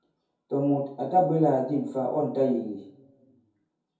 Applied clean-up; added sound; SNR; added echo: none; none; none; reverberation time 0.6 s.